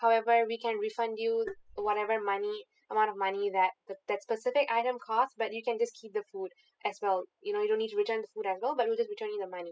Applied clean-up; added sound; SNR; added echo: classical method spectral subtraction.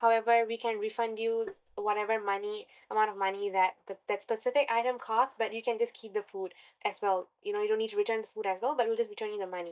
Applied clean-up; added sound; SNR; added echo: neural mask model DeepFilterNet 3.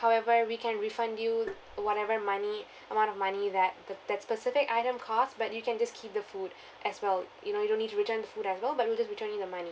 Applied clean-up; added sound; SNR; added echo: none; Tap; 14 dB; none.